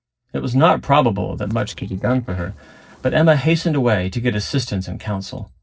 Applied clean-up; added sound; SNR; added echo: neural separator model SepFormer DNS4.